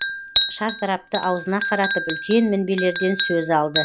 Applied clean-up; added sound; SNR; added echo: none; Chink, clink; 4 dB; none.